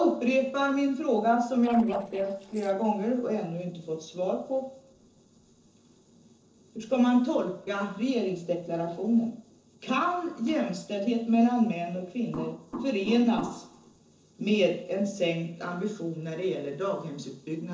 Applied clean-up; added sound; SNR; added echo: neural separator model SepFormer DNS4.